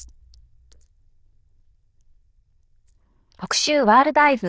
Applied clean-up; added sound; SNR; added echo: neural diffusion model UNIVERSE++.